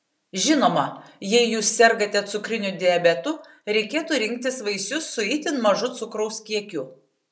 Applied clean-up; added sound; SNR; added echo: none; none; none; none.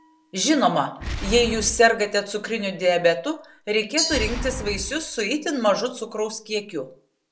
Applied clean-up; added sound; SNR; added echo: none; Boom + Glass; 11 dB; none.